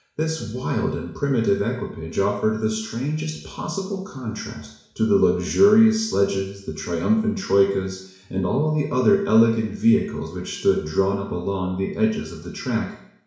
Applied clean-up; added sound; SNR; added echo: none; none; none; reverberation time 0.7 s.